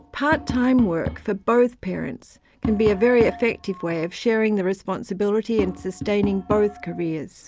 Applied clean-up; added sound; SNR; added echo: none; Tap; 12 dB; none.